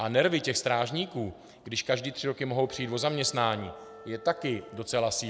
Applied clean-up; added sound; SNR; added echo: none; Wind instrument, woodwind instrument; 20 dB; none.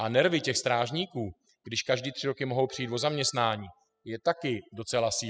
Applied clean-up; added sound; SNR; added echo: classical method spectral subtraction.